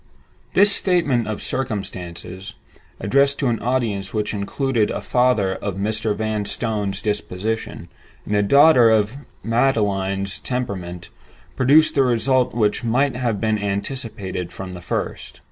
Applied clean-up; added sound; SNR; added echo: none; none; none; none.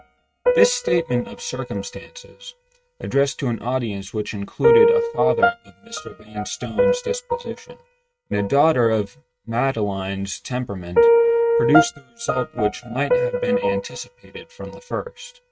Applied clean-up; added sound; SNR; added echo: neural mask model RNNoise.